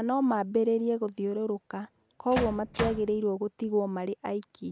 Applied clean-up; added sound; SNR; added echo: none; Bass drum; 5 dB; none.